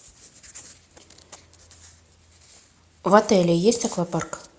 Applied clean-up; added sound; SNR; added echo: none; none; none; none.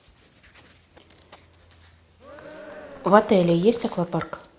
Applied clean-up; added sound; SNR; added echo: none; Cheering; 18 dB; none.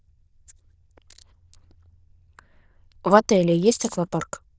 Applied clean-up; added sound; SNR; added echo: neural diffusion model UNIVERSE++.